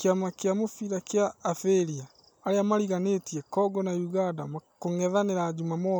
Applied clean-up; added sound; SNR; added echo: none; none; none; none.